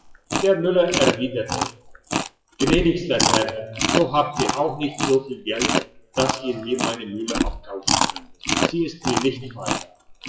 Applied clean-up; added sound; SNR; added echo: classical method WPE with log-MMSE.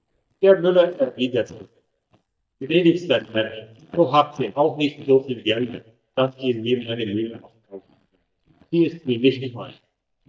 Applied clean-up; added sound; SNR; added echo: neural mask model DeepFilterNet 3.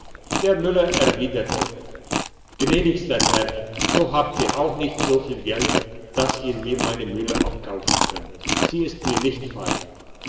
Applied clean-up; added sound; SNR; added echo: none; Chewing, mastication; 1 dB; reverberation time 1.8 s.